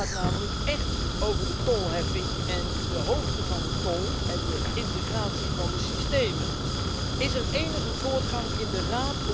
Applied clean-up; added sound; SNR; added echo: none; Fire; -5 dB; none.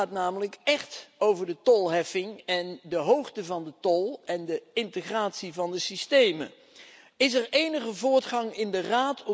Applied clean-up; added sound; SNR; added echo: none; none; none; none.